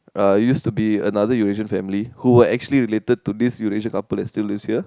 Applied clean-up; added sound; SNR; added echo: none; none; none; none.